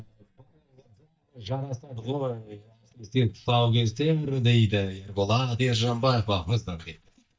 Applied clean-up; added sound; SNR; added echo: neural mask model DeepFilterNet 3.